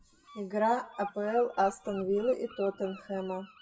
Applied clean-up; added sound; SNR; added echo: classical method WPE with log-MMSE.